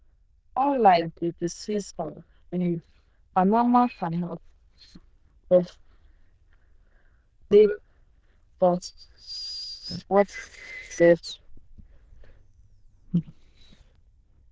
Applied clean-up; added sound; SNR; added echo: neural diffusion model UNIVERSE++.